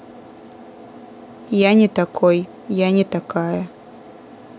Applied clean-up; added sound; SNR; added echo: none; none; none; none.